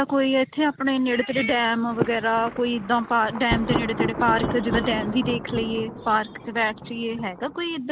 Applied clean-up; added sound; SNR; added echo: none; Thunder; 8 dB; none.